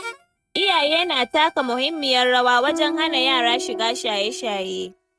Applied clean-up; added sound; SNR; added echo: neural mask model RNNoise.